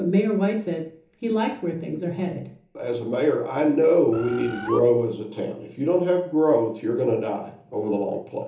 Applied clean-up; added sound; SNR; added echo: none; Bird; 11 dB; reverberation time 1.2 s.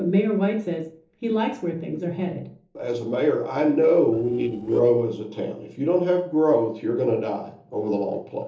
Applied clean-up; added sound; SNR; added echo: neural separator model SepFormer DNS4.